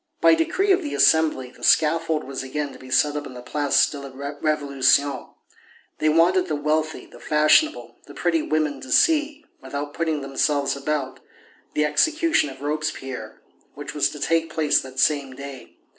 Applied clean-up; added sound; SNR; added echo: none; none; none; none.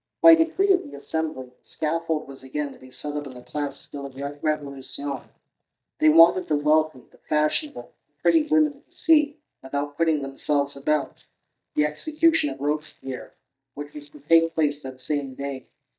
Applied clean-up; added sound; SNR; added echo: neural mask model DeepFilterNet 3.